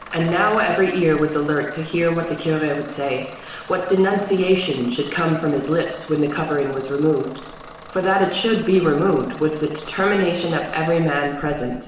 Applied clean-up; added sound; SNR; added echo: none; Engine starting / Bus; 19 dB; reverberation time 0.9 s.